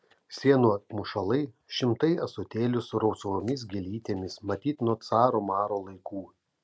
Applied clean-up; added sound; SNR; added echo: none; none; none; none.